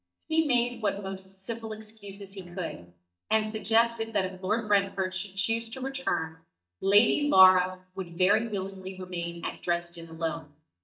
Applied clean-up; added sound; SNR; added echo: neural mask model DeepFilterNet 3.